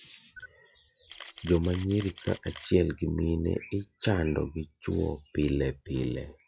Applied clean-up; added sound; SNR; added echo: classical method log-MMSE.